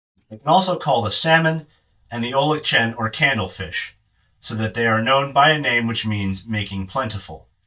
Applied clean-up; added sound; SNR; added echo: neural mask model DeepFilterNet 3.